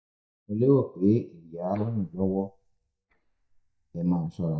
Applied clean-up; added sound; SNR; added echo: neural mask model DeepFilterNet 3.